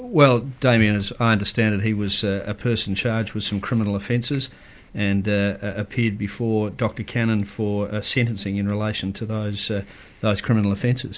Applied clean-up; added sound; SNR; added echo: none; none; none; none.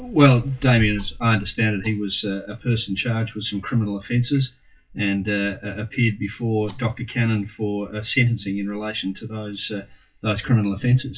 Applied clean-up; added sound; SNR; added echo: classical method WPE with log-MMSE.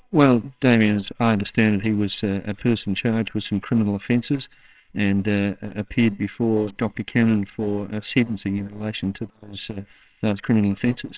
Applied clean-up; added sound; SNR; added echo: neural separator model SepFormer WHAMR!.